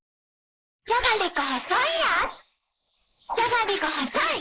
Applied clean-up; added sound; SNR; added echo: neural mask model Resemble Enhance denoiser.